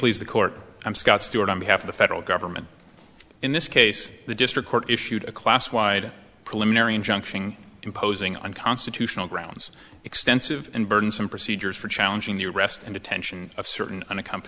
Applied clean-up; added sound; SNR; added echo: none; none; none; none.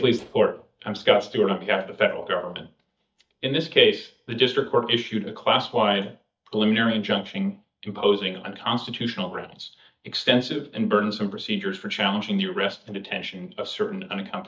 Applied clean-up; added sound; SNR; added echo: neural mask model DeepFilterNet 3.